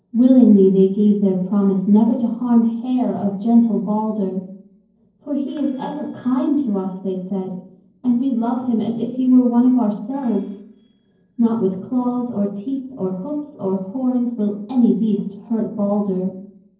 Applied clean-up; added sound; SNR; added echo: neural separator model SepFormer DNS4.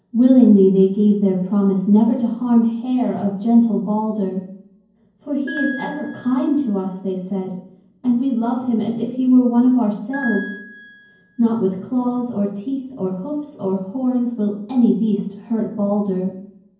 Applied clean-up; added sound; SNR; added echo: none; Piano; 15 dB; reverberation time 0.9 s.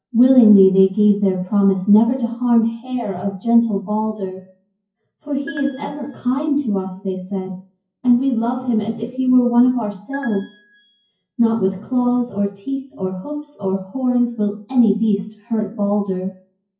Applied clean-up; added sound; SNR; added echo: classical method WPE with log-MMSE.